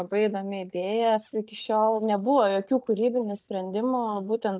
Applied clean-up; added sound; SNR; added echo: neural mask model DeepFilterNet 3.